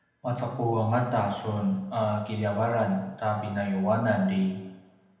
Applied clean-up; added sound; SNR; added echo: none; none; none; reverberation time 0.9 s.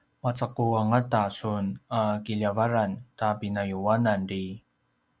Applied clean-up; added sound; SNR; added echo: none; none; none; none.